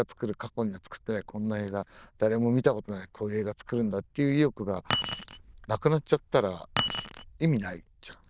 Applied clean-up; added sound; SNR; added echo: neural diffusion model UNIVERSE++.